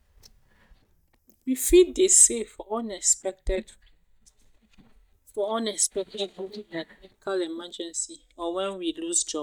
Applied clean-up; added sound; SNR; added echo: neural mask model DeepFilterNet 3.